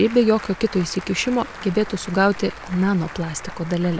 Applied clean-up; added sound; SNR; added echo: none; Applause / Crowd; 15 dB; none.